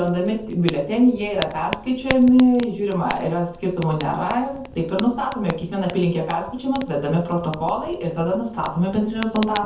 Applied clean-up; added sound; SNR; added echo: none; Fire; 14 dB; reverberation time 0.5 s.